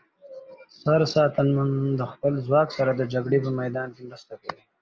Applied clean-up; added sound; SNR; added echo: none; none; none; none.